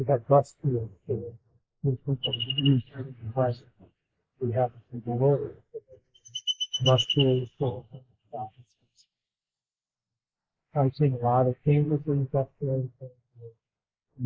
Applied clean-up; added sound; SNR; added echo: neural mask model Resemble Enhance denoiser.